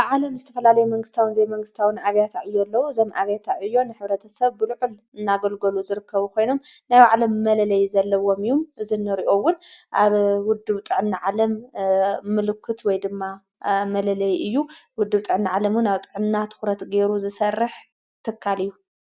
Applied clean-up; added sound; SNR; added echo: none; none; none; none.